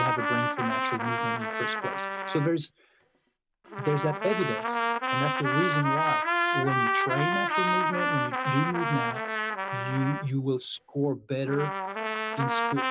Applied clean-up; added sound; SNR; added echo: none; Trumpet; -2 dB; none.